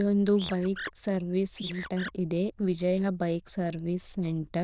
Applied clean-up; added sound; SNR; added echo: neural diffusion model UNIVERSE++.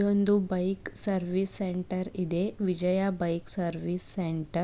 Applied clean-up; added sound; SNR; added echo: none; none; none; none.